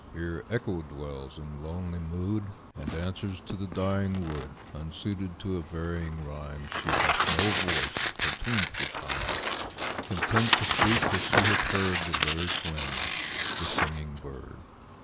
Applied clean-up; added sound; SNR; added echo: none; Tearing; -3 dB; none.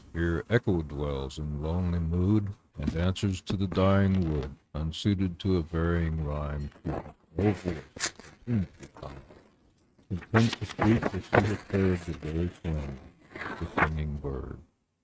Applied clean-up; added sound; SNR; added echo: neural mask model RNNoise.